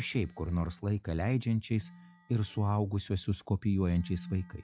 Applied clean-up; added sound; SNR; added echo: classical method log-MMSE.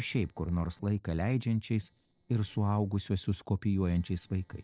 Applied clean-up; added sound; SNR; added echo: neural separator model SepFormer DNS4.